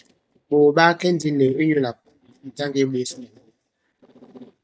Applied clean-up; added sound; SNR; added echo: neural mask model DeepFilterNet 3.